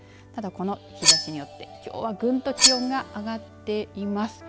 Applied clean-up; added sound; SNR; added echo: none; Cutlery, silverware; -5 dB; none.